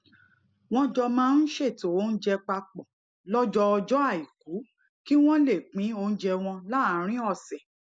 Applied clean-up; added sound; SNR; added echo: none; none; none; none.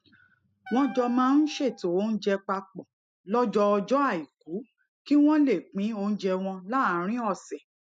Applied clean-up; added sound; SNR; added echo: neural mask model RNNoise.